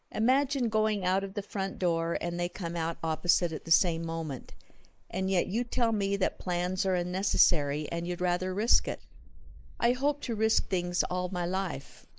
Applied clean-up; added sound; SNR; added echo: neural mask model Resemble Enhance denoiser.